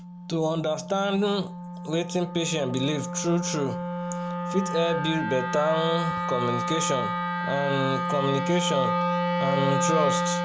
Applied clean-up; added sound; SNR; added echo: none; Wind instrument, woodwind instrument; 1 dB; none.